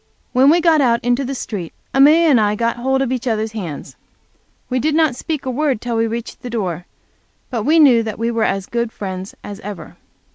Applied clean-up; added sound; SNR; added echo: none; none; none; none.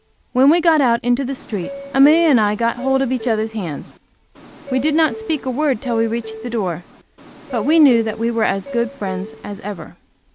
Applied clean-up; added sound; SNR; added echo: none; Subway, metro, underground; 14 dB; none.